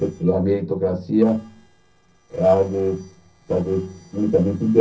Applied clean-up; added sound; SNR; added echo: neural separator model SepFormer DNS4.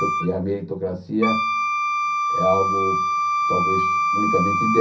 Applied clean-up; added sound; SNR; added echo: none; Wind instrument, woodwind instrument; -3 dB; reverberation time 0.3 s.